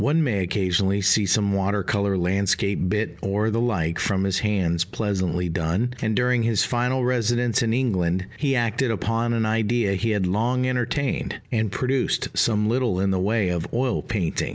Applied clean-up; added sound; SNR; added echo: none; none; none; none.